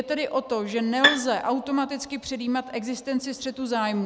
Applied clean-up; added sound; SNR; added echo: none; Bowed string instrument; -1 dB; none.